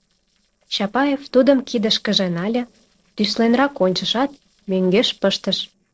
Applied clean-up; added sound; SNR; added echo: neural separator model SepFormer DNS4.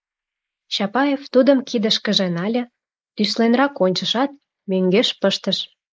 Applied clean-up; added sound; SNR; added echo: neural mask model Resemble Enhance denoiser.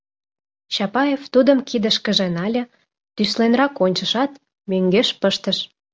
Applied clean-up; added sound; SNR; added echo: none; none; none; none.